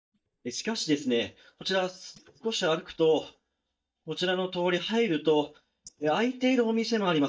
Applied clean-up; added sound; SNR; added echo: neural mask model DeepFilterNet 3.